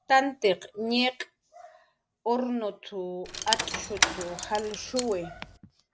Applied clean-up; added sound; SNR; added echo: none; Rattle / Keys jangling; 2 dB; none.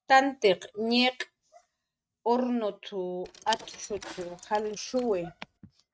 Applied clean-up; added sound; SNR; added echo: neural mask model RNNoise.